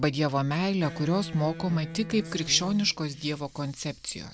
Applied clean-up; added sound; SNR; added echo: none; Electric guitar; 12 dB; none.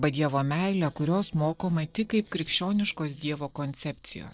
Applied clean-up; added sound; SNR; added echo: neural separator model SepFormer DNS4.